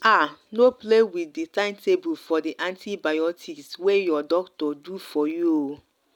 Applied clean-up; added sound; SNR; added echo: none; none; none; none.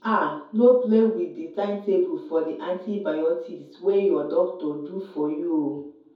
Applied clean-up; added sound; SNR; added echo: none; none; none; reverberation time 0.6 s.